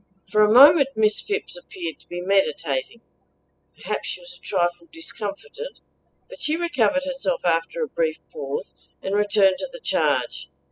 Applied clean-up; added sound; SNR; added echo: classical method spectral subtraction.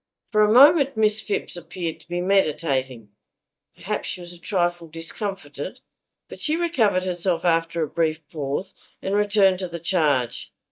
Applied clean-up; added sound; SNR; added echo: neural mask model DeepFilterNet 3.